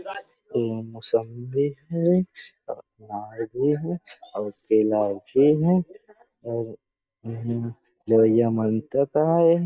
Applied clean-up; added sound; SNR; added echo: neural mask model DeepFilterNet 3.